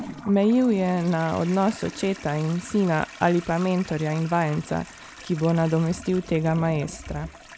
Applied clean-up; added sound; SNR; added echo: none; Toilet flush; 17 dB; none.